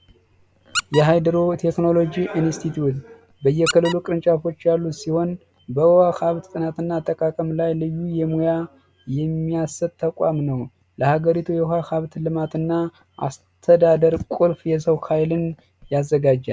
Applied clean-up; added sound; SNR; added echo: none; Squeak; 13 dB; none.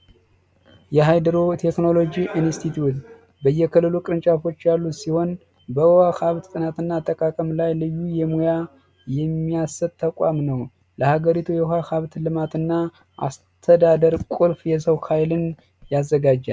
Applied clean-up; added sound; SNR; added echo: none; none; none; none.